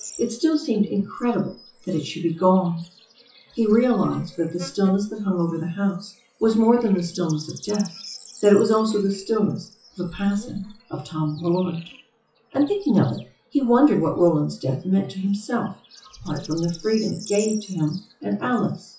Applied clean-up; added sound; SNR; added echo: classical method WPE with log-MMSE.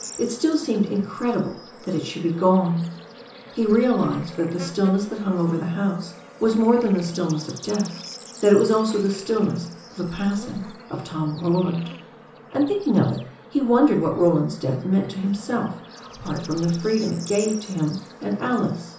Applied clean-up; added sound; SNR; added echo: none; Bird / Insect; 18 dB; reverberation time 0.6 s.